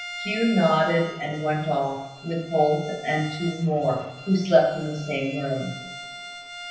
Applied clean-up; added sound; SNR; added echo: none; Bowed string instrument; 14 dB; reverberation time 0.9 s.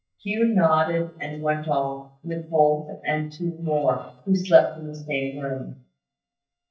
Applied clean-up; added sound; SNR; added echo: neural mask model DeepFilterNet 3.